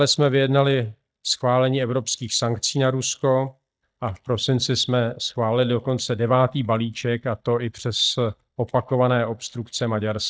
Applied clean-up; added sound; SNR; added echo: neural mask model DeepFilterNet 3.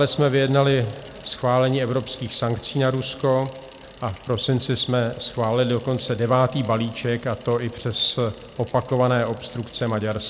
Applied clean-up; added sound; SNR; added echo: none; Bicycle; 18 dB; none.